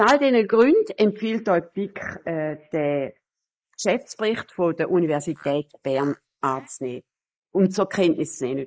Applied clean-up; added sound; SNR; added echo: neural mask model Resemble Enhance denoiser.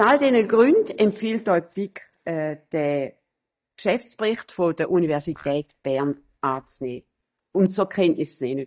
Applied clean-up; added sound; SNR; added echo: neural mask model DeepFilterNet 3.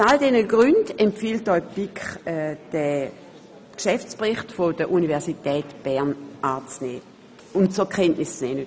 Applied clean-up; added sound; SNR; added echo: none; none; none; none.